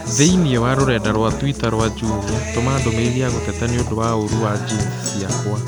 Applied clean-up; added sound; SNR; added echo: none; Guitar; 4 dB; none.